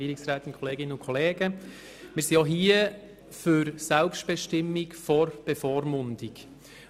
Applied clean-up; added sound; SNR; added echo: none; none; none; none.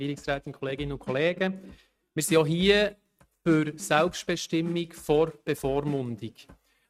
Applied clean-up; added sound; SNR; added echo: neural mask model RNNoise.